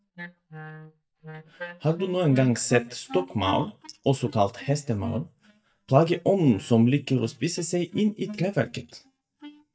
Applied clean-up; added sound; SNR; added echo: neural mask model DeepFilterNet 3.